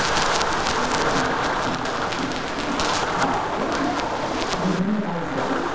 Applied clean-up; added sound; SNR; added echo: none; Wind; -5 dB; reverberation time 0.8 s.